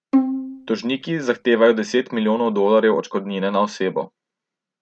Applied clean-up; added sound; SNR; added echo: neural mask model RNNoise.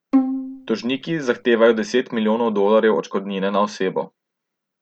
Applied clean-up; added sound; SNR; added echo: none; Bowed string instrument; 5 dB; none.